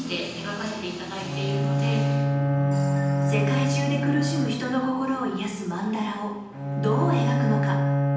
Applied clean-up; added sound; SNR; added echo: none; Bowed string instrument; -3 dB; reverberation time 0.9 s.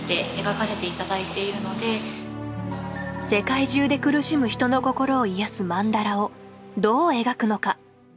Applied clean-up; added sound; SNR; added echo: none; none; none; none.